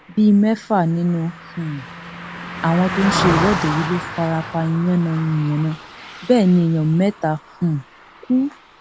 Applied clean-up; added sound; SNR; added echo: none; Car passing by; 9 dB; none.